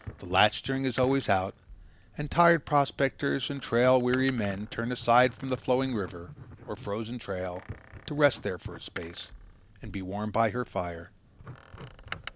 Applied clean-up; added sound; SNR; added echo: none; Writing + Door; 17 dB; none.